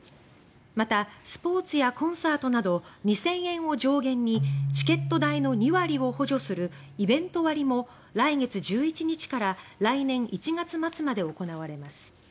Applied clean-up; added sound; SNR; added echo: none; Keyboard (musical); 11 dB; none.